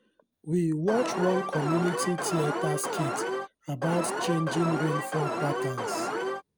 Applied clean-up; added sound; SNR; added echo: none; Alarm; 1 dB; none.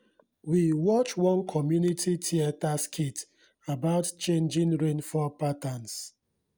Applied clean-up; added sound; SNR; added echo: none; none; none; none.